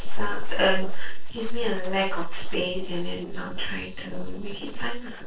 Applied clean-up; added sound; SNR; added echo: neural separator model SepFormer DNS4.